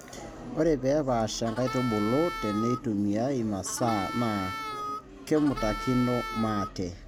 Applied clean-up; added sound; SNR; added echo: none; Harmonica; 8 dB; none.